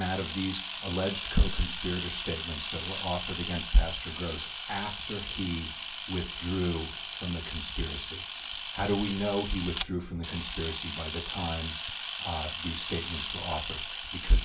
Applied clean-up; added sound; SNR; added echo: none; Camera; 4 dB; reverberation time 0.3 s.